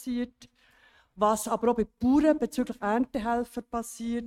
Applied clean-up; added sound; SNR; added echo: neural mask model RNNoise.